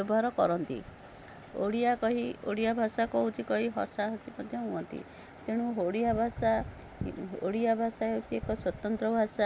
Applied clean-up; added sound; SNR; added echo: none; none; none; none.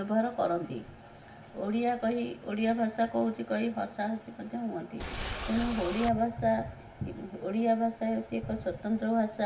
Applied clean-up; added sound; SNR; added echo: none; Boat, Water vehicle; 5 dB; reverberation time 0.6 s.